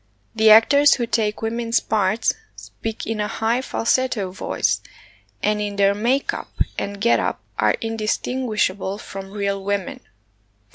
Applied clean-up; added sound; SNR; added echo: none; none; none; none.